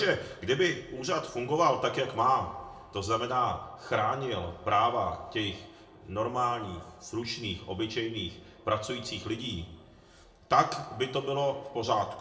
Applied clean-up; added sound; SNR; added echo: none; none; none; reverberation time 0.5 s.